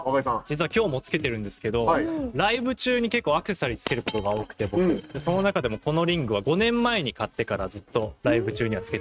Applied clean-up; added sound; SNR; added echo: neural mask model RNNoise.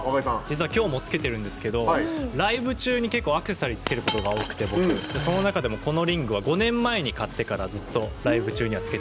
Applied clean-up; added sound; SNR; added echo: none; Coin (dropping); 12 dB; none.